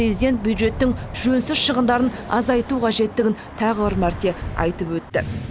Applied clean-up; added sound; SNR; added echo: none; none; none; none.